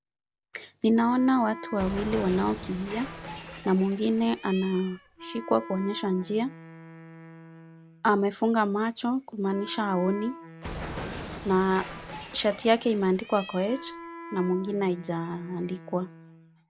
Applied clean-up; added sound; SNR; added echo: none; Cat + Wind instrument, woodwind instrument; 13 dB; none.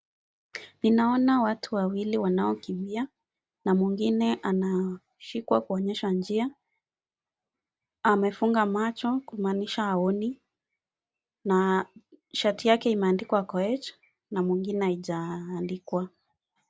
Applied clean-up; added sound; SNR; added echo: none; none; none; none.